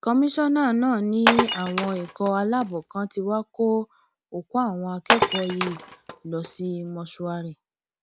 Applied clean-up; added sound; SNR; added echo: none; Glass; 2 dB; none.